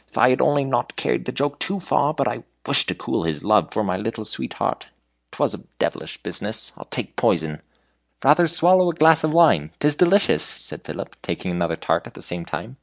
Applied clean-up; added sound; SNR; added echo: none; none; none; none.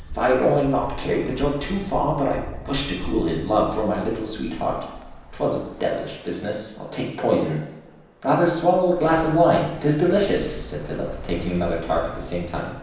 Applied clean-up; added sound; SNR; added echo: none; Traffic noise, roadway noise / Bus; 13 dB; reverberation time 0.9 s.